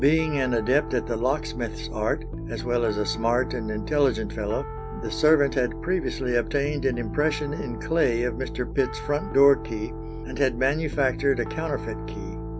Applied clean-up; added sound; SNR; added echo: none; Piano; 7 dB; none.